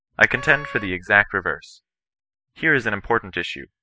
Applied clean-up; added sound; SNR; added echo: classical method spectral subtraction.